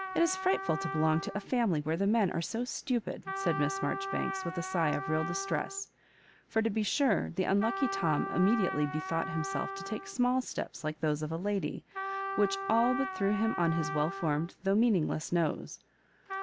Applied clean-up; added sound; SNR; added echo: none; Trumpet; 8 dB; none.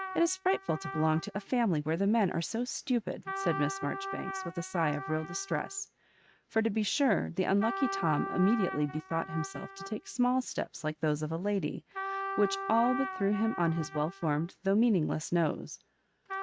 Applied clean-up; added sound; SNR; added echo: neural mask model RNNoise.